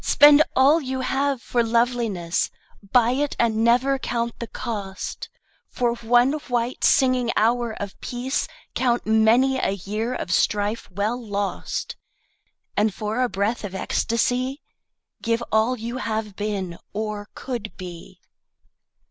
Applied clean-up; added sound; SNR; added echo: none; none; none; none.